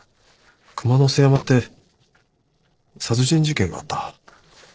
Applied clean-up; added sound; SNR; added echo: neural separator model SepFormer DNS4.